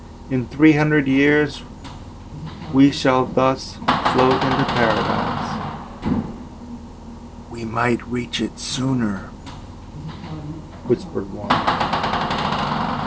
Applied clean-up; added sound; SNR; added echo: none; Door; 4 dB; none.